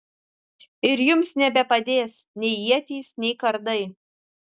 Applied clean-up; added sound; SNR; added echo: none; none; none; none.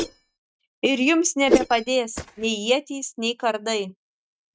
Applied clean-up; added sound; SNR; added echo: neural mask model RNNoise.